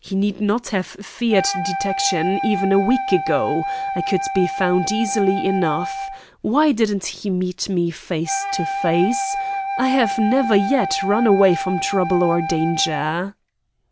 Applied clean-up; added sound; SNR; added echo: none; Wind instrument, woodwind instrument; 6 dB; none.